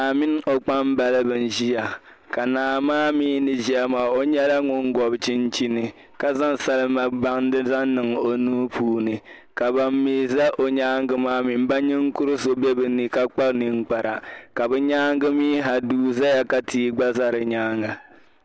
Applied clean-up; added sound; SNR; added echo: none; none; none; none.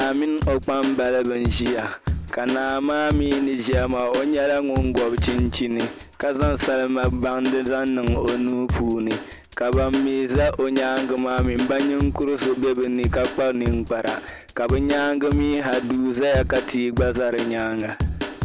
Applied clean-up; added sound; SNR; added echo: none; Drum kit; 6 dB; none.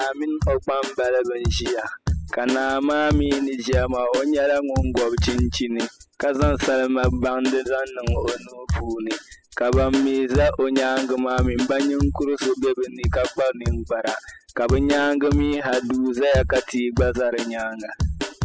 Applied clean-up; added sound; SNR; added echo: classical method spectral subtraction.